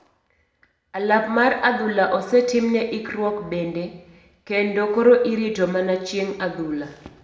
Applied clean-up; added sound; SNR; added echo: none; none; none; reverberation time 0.9 s.